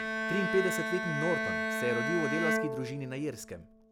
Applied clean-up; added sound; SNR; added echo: none; Bowed string instrument; -1 dB; none.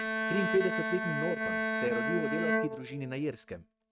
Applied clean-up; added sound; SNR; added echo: neural mask model RNNoise.